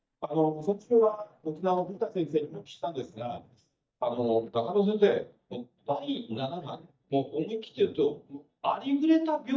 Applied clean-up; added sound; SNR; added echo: neural mask model DeepFilterNet 3.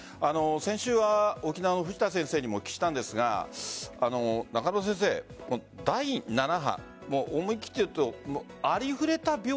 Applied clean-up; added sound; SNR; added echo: none; none; none; none.